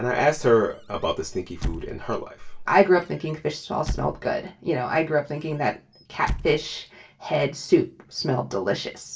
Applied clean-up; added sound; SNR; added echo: none; Squeak / Slam; 12 dB; reverberation time 0.2 s.